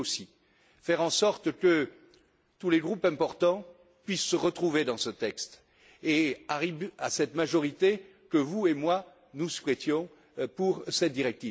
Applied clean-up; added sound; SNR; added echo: none; none; none; none.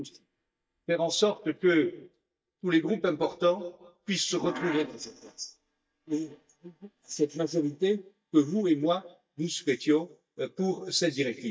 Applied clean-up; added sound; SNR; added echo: neural mask model DeepFilterNet 3.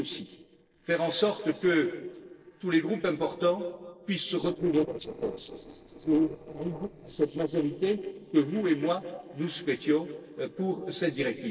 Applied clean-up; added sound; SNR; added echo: neural separator model SepFormer DNS4.